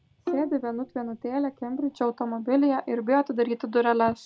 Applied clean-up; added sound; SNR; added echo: none; Bowed string instrument; 13 dB; none.